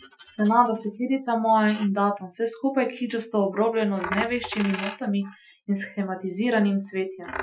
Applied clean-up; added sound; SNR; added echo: classical method Wiener filter.